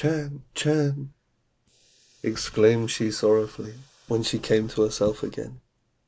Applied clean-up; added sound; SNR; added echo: neural mask model Resemble Enhance denoiser.